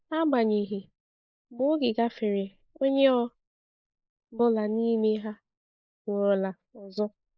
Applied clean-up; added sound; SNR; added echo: neural mask model Resemble Enhance denoiser.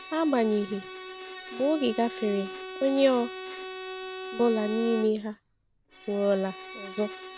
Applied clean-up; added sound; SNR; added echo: none; Bowed string instrument; 11 dB; none.